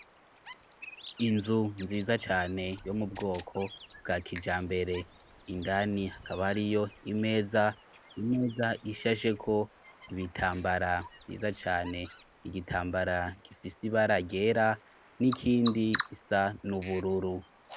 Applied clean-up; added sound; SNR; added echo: none; Bird vocalization, bird call, bird song; 17 dB; none.